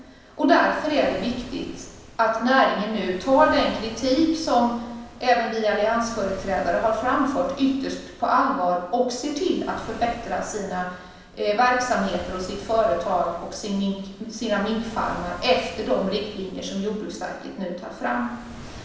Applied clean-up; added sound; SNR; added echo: none; Waves, surf; 18 dB; reverberation time 0.9 s.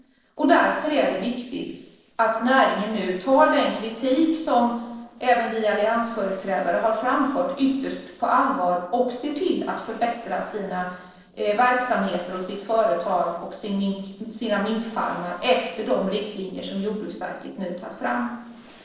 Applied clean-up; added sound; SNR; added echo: neural separator model SepFormer DNS4.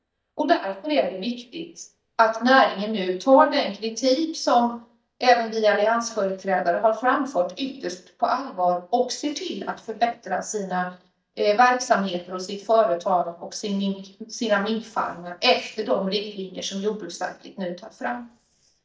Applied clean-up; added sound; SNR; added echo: neural mask model DeepFilterNet 3.